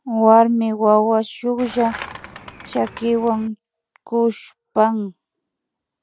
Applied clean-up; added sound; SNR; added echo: none; Skateboard; 16 dB; none.